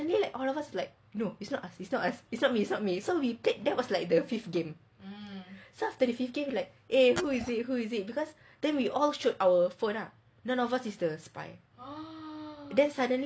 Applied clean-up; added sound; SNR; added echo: none; Glass; 8 dB; none.